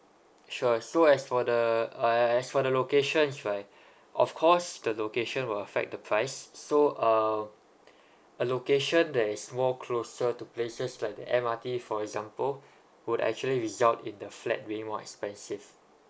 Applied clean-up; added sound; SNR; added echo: none; none; none; none.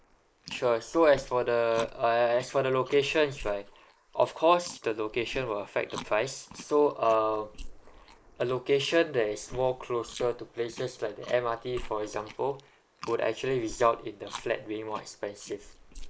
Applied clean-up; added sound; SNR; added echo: neural mask model Resemble Enhance denoiser.